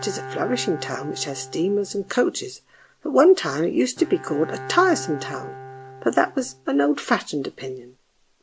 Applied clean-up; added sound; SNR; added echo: none; Bowed string instrument; 15 dB; none.